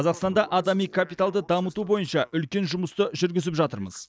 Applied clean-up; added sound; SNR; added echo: neural mask model DeepFilterNet 3.